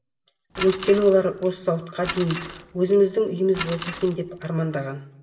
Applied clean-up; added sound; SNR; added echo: none; Bicycle; 13 dB; reverberation time 0.7 s.